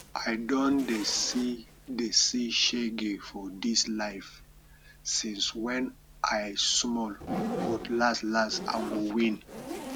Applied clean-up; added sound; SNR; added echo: none; Zipper (clothing); 11 dB; none.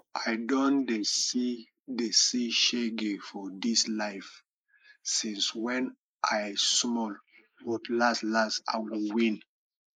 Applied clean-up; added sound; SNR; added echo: neural mask model Resemble Enhance denoiser.